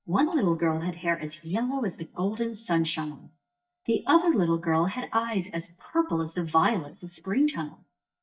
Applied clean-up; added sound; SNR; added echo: neural mask model DeepFilterNet 3.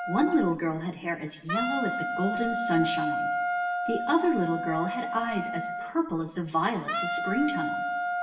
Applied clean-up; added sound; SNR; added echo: none; Wind instrument, woodwind instrument; 2 dB; reverberation time 1.0 s.